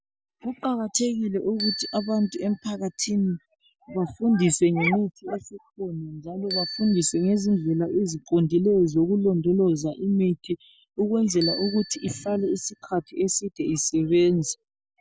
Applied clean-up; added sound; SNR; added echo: none; Bicycle bell; 17 dB; none.